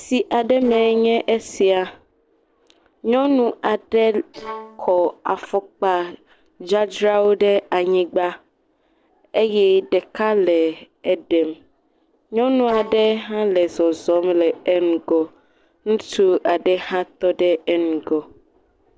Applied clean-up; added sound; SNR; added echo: neural separator model SepFormer DNS4.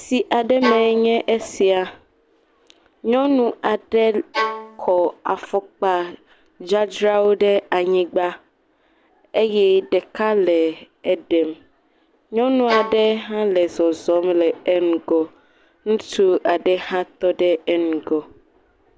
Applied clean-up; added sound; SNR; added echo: none; Bowed string instrument; 6 dB; none.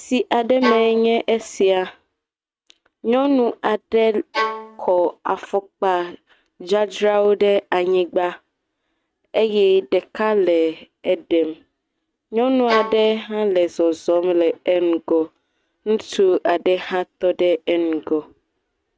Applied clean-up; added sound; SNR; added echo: neural mask model RNNoise.